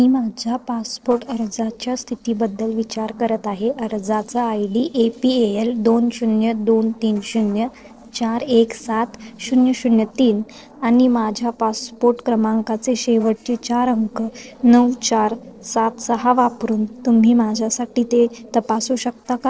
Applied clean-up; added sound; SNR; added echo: neural separator model SepFormer DNS4.